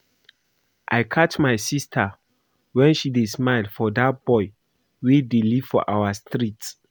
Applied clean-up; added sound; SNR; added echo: none; none; none; none.